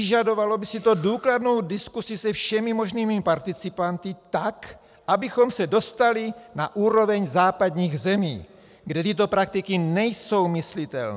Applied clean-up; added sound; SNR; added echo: none; none; none; none.